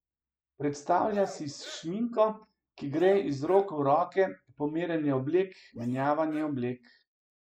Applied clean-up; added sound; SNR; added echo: neural mask model Resemble Enhance denoiser.